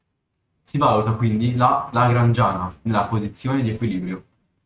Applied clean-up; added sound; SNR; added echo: neural mask model RNNoise.